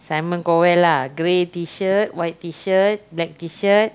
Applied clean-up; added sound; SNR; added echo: none; none; none; none.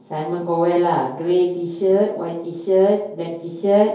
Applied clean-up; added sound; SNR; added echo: none; none; none; reverberation time 2.4 s.